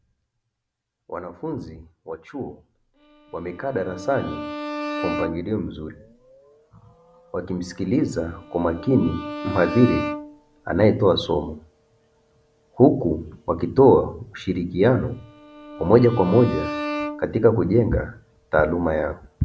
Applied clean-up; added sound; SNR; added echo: none; Bowed string instrument; 10 dB; none.